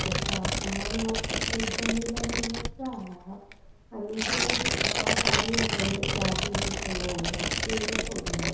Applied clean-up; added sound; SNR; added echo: none; Tearing; -5 dB; reverberation time 0.7 s.